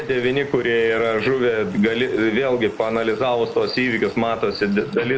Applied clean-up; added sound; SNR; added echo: neural mask model Resemble Enhance denoiser.